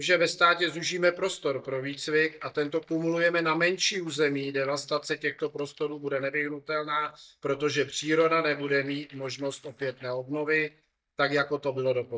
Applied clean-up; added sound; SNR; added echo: neural mask model DeepFilterNet 3.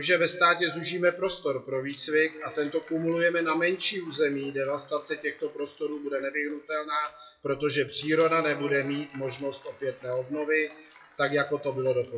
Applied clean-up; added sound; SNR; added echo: classical method WPE with log-MMSE.